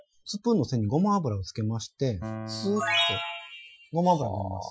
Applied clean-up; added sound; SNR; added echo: classical method Wiener filter.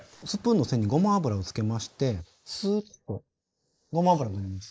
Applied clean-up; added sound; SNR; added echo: neural mask model Resemble Enhance denoiser.